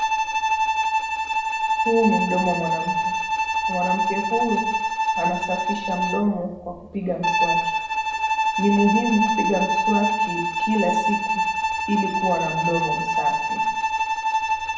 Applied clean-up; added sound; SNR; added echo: none; Bowed string instrument; -3 dB; reverberation time 0.7 s.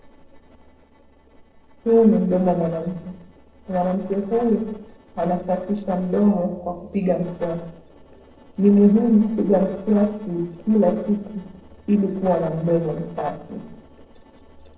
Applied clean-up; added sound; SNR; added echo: neural separator model SepFormer DNS4.